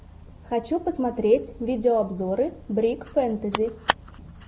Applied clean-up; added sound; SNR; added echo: none; none; none; none.